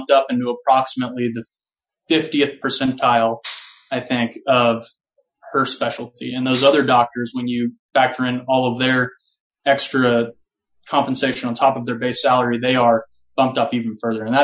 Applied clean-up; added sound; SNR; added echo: classical method Wiener filter.